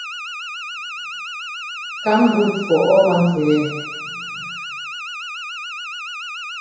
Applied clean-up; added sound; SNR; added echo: none; Alarm; 9 dB; reverberation time 1.0 s.